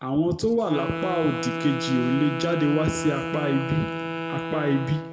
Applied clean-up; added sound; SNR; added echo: none; Wind instrument, woodwind instrument; 5 dB; reverberation time 1.1 s.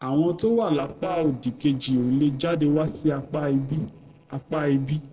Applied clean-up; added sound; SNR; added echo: neural separator model SepFormer DNS4.